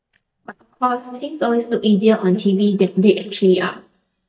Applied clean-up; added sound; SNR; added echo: neural mask model DeepFilterNet 3.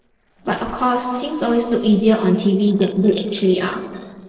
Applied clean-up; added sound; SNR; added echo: neural separator model SepFormer DNS4.